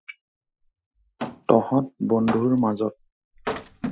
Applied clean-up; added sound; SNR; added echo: classical method Wiener filter.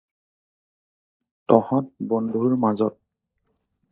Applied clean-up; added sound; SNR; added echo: neural mask model DeepFilterNet 3.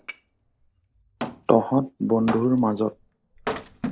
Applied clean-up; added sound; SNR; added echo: none; Wood; 11 dB; none.